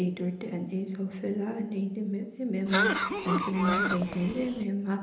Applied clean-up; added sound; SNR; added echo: none; Cough; 0 dB; reverberation time 1.0 s.